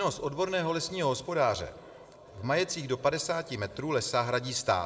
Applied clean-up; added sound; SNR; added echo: none; none; none; reverberation time 0.7 s.